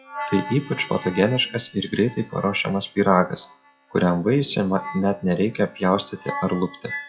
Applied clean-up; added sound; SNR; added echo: classical method WPE with log-MMSE.